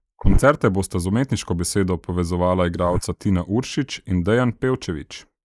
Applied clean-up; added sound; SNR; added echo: neural mask model Resemble Enhance denoiser.